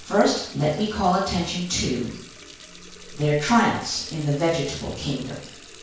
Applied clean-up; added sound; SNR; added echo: none; Water tap, faucet; 18 dB; reverberation time 0.5 s.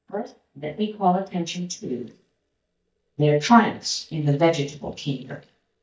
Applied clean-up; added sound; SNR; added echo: neural mask model DeepFilterNet 3.